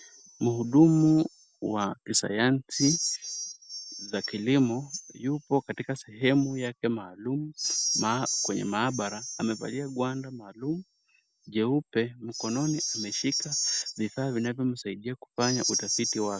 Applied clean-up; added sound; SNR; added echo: none; none; none; none.